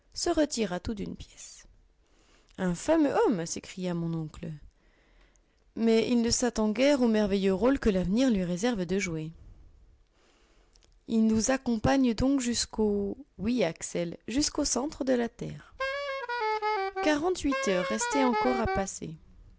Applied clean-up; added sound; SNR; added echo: none; Wind instrument, woodwind instrument; 3 dB; none.